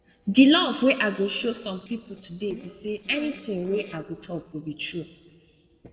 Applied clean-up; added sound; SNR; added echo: neural separator model SepFormer DNS4.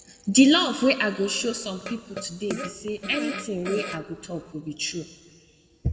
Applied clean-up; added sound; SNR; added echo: none; Fart; 11 dB; reverberation time 1.4 s.